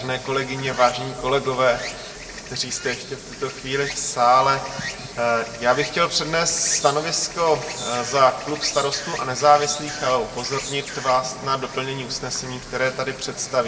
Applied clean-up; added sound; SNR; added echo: none; Insect; 12 dB; reverberation time 1.1 s.